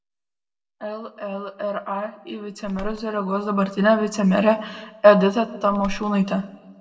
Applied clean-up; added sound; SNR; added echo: none; Bird; 10 dB; reverberation time 0.7 s.